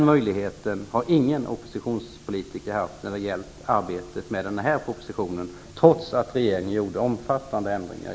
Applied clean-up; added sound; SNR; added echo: none; none; none; none.